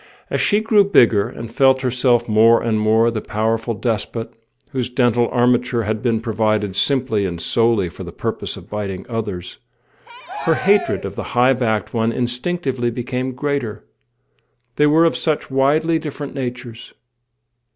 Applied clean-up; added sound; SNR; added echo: none; Cheering; 13 dB; none.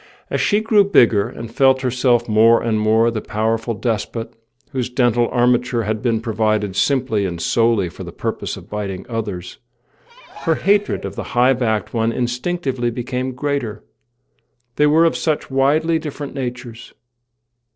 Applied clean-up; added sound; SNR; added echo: neural separator model SepFormer DNS4.